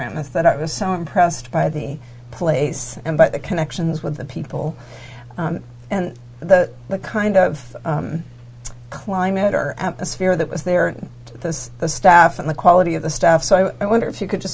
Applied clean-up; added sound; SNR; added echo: none; none; none; none.